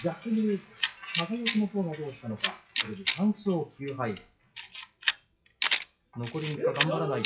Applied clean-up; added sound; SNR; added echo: classical method WPE with log-MMSE.